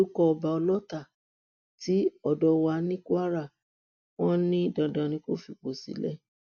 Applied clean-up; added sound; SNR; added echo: none; none; none; none.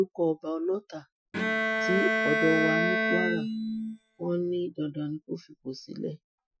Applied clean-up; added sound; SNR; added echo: classical method Wiener filter.